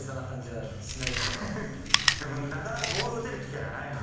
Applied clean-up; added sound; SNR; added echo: none; Chewing, mastication; -1 dB; reverberation time 1.0 s.